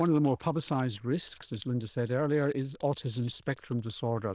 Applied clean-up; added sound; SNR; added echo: neural diffusion model UNIVERSE++.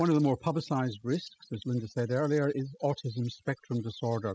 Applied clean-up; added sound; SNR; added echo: classical method spectral subtraction.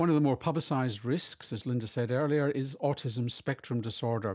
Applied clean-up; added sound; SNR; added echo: none; none; none; none.